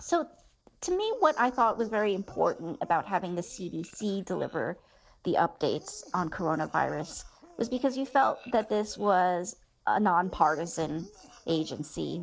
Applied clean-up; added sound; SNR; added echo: neural separator model SepFormer DNS4.